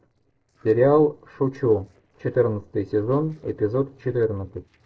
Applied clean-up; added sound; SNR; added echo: neural separator model SepFormer DNS4.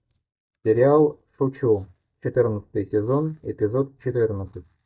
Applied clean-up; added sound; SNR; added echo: neural mask model DeepFilterNet 3.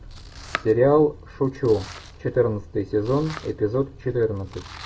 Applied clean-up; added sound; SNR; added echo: none; Domestic sounds, home sounds; 18 dB; reverberation time 0.2 s.